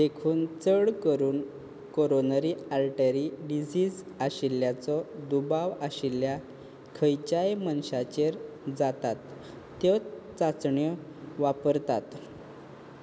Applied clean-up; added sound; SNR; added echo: none; none; none; none.